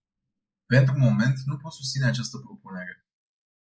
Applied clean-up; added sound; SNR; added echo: neural mask model Resemble Enhance denoiser.